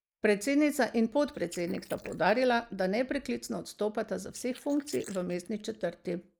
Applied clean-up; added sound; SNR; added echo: neural mask model Resemble Enhance denoiser.